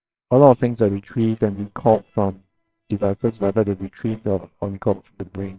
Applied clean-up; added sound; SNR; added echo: neural separator model SepFormer WHAMR!.